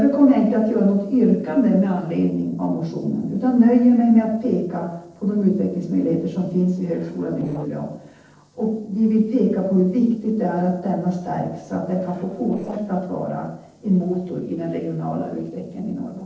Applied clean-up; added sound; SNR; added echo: neural separator model SepFormer DNS4.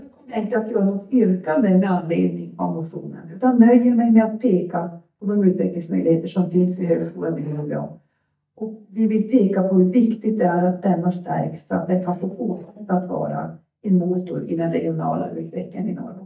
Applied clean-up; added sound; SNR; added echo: neural mask model DeepFilterNet 3.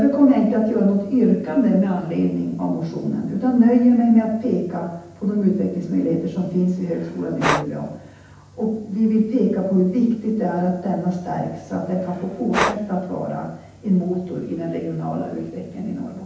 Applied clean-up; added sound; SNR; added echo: none; Breathing; 9 dB; reverberation time 0.9 s.